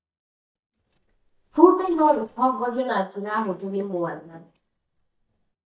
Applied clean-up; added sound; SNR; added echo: neural mask model DeepFilterNet 3.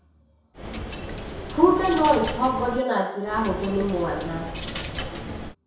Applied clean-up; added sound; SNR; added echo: none; Coin (dropping); 8 dB; reverberation time 0.7 s.